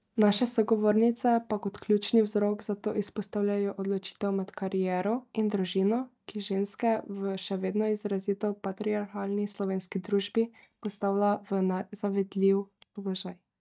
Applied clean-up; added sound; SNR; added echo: neural mask model DeepFilterNet 3.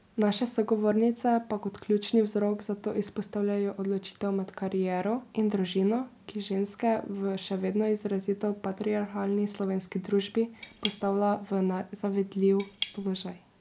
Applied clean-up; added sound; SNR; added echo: none; Cutlery, silverware / Tap; 9 dB; none.